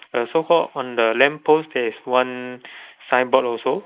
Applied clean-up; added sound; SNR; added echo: neural mask model Resemble Enhance denoiser.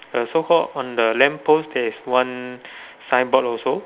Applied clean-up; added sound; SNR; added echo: none; none; none; none.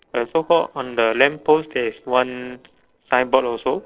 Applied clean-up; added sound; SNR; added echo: neural separator model SepFormer DNS4.